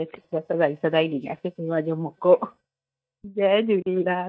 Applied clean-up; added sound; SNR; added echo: neural mask model DeepFilterNet 3.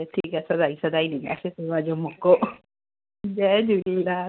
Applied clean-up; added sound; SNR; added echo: none; none; none; none.